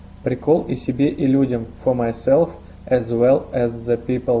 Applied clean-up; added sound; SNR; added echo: none; none; none; none.